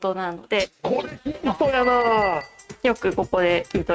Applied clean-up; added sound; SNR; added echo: neural mask model RNNoise.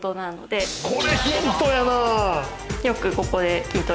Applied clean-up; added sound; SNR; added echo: none; none; none; none.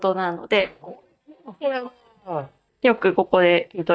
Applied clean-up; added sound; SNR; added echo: neural mask model DeepFilterNet 3.